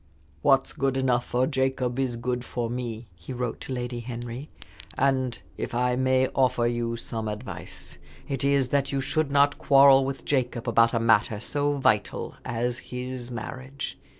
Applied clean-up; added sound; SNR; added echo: none; Chink, clink; 19 dB; none.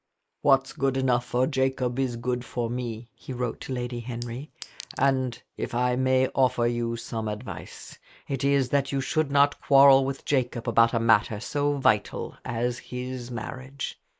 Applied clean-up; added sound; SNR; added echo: neural mask model Resemble Enhance denoiser.